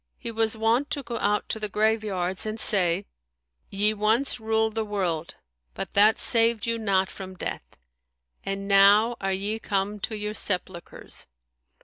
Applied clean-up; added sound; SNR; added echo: none; none; none; none.